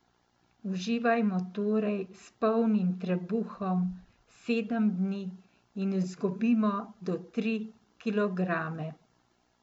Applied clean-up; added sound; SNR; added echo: none; none; none; none.